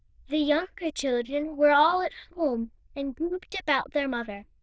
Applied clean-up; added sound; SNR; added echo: neural diffusion model UNIVERSE++.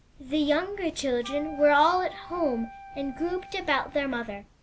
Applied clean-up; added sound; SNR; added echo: none; Wind instrument, woodwind instrument; 18 dB; none.